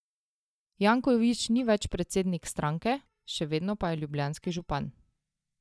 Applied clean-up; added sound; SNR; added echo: neural mask model DeepFilterNet 3.